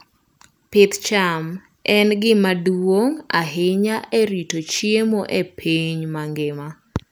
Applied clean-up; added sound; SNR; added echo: none; none; none; none.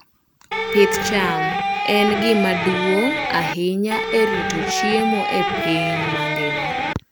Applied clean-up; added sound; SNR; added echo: none; Electric guitar; 0 dB; none.